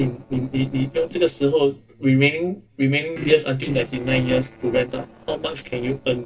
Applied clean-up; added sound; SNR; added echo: neural separator model SepFormer DNS4.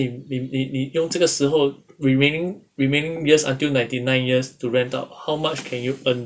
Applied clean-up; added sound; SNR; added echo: none; none; none; none.